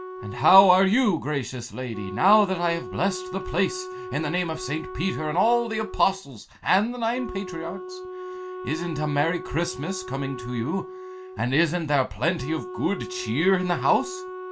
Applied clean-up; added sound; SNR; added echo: none; Wind instrument, woodwind instrument; 12 dB; reverberation time 0.2 s.